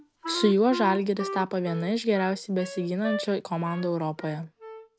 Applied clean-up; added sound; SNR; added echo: none; Wind instrument, woodwind instrument; 11 dB; none.